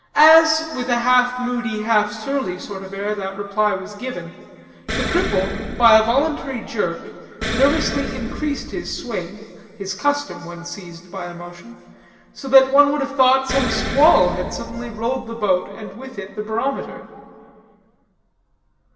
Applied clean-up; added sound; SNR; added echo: none; Explosion; 7 dB; reverberation time 2.5 s.